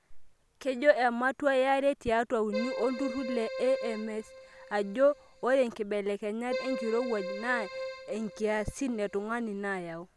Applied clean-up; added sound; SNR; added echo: none; Keyboard (musical); 10 dB; none.